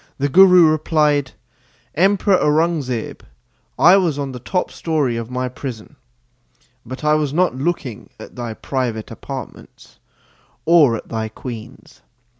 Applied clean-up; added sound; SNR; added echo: none; none; none; none.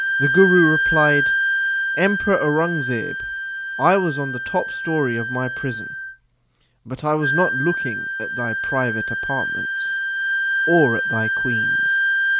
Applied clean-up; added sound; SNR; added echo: none; Wind instrument, woodwind instrument; 0 dB; none.